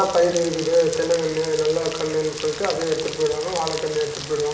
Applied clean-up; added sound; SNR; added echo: none; Rain; 11 dB; reverberation time 1.0 s.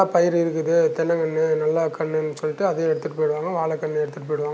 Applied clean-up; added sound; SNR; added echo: none; none; none; none.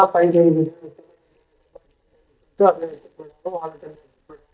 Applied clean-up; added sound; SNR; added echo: neural mask model DeepFilterNet 3.